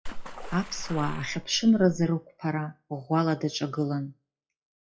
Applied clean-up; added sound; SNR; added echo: classical method WPE with log-MMSE.